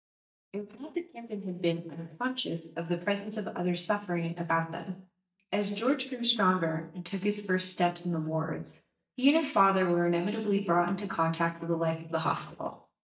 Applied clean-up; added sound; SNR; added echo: neural mask model DeepFilterNet 3.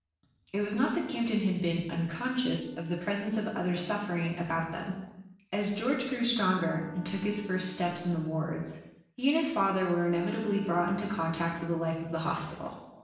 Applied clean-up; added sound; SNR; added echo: neural separator model SepFormer DNS4.